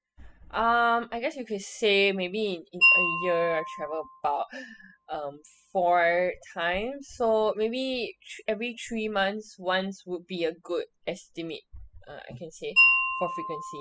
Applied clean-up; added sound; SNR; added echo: classical method spectral subtraction.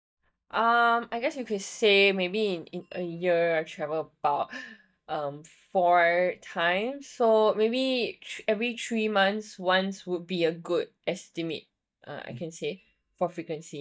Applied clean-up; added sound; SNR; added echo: neural mask model DeepFilterNet 3.